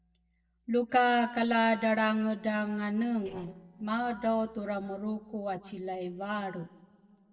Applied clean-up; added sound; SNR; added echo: neural separator model SepFormer DNS4.